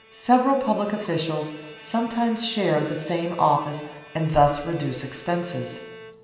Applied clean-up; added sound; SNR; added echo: none; Bowed string instrument; 20 dB; reverberation time 1.1 s.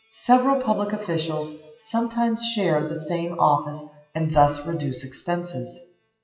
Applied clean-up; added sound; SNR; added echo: classical method WPE with log-MMSE.